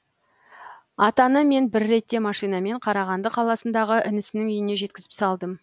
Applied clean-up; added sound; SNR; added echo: none; none; none; none.